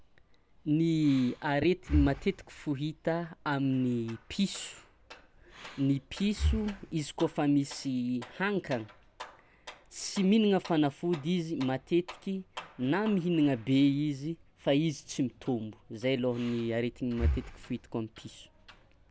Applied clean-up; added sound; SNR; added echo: none; Breathing; 7 dB; none.